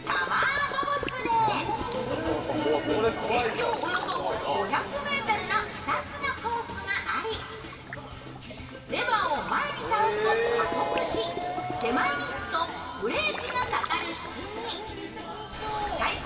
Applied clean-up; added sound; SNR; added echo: none; Liquid; 13 dB; reverberation time 2.3 s.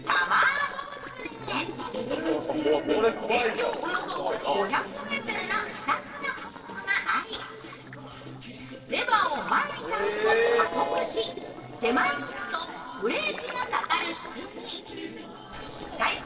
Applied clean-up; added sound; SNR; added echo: neural separator model SepFormer DNS4.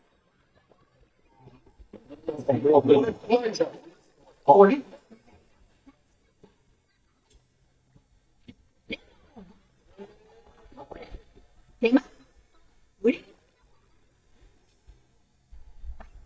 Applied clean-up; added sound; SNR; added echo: neural mask model DeepFilterNet 3.